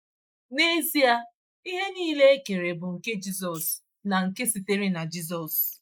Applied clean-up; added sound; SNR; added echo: neural mask model Resemble Enhance denoiser.